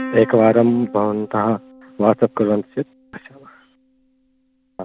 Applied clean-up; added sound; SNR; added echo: none; Plucked string instrument; 17 dB; none.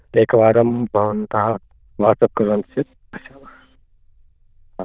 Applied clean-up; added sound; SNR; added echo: neural diffusion model UNIVERSE++.